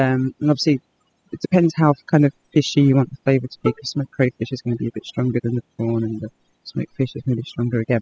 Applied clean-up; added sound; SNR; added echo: classical method spectral subtraction.